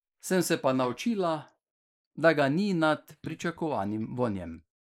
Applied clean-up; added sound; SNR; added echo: neural mask model Resemble Enhance denoiser.